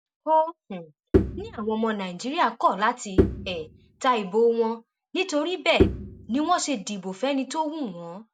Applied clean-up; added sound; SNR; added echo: none; Bowed string instrument; 2 dB; none.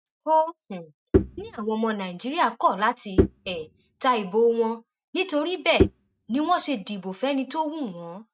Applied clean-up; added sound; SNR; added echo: neural mask model RNNoise.